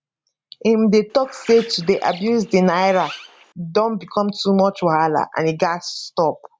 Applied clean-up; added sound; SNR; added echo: none; Bird; 19 dB; none.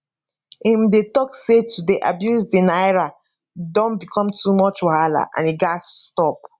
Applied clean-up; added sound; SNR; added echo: none; none; none; none.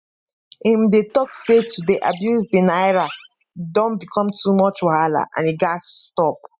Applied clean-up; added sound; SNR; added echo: classical method spectral subtraction.